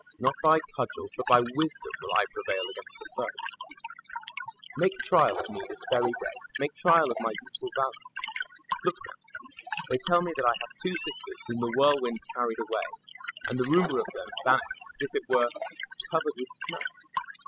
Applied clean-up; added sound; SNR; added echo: classical method spectral subtraction.